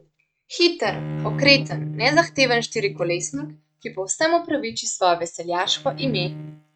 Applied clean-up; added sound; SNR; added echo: neural mask model RNNoise.